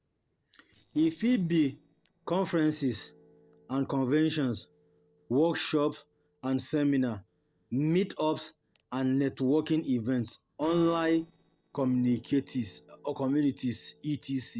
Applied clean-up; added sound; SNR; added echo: neural separator model SepFormer DNS4.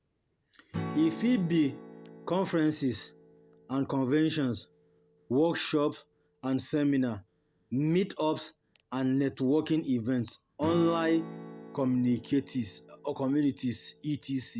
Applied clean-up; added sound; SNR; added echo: none; Strum; 15 dB; none.